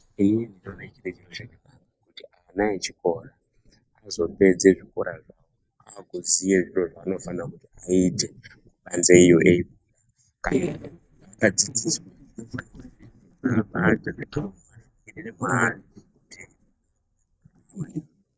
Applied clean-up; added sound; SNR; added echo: neural mask model DeepFilterNet 3.